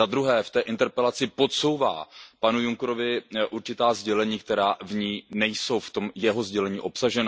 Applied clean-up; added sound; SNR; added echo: none; none; none; none.